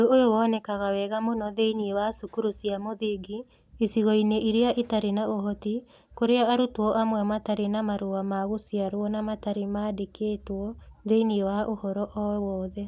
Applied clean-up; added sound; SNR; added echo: none; none; none; none.